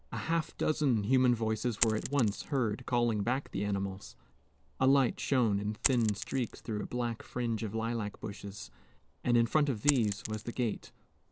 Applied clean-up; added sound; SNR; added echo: none; Coin (dropping); 13 dB; none.